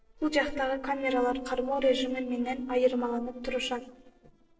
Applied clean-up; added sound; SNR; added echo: neural separator model SepFormer DNS4.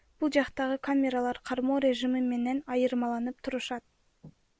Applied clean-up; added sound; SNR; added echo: none; none; none; none.